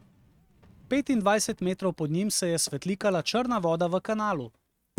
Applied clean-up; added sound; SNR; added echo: neural mask model RNNoise.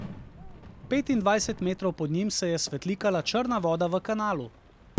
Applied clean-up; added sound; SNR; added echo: none; Fireworks; 12 dB; none.